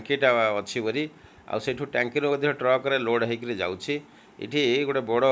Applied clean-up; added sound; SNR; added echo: none; none; none; none.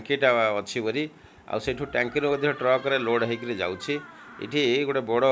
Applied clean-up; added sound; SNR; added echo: none; Door; 19 dB; none.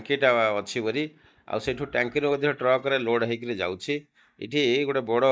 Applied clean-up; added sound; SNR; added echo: neural mask model DeepFilterNet 3.